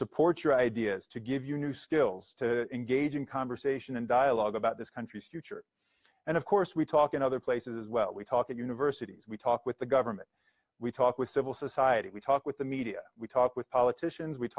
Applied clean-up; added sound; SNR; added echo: none; none; none; none.